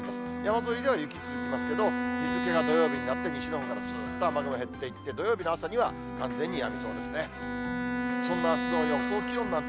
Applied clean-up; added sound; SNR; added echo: none; Bowed string instrument; 1 dB; none.